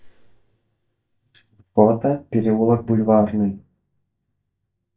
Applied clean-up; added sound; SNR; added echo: neural mask model DeepFilterNet 3.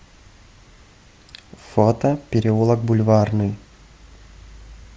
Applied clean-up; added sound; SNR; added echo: none; none; none; none.